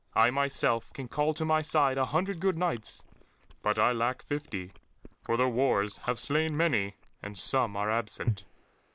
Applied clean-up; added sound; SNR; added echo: neural mask model Resemble Enhance denoiser.